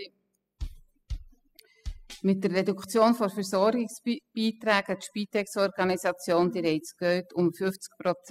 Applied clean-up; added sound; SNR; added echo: classical method spectral subtraction.